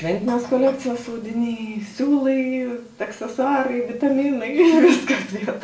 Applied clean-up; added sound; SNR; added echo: none; none; none; reverberation time 0.4 s.